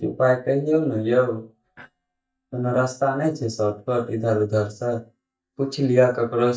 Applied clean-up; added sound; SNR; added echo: neural mask model DeepFilterNet 3.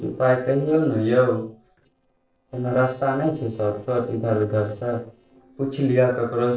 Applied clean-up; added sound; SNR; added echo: neural separator model SepFormer DNS4.